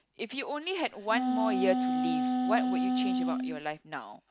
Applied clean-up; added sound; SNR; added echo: none; Wind instrument, woodwind instrument; -4 dB; none.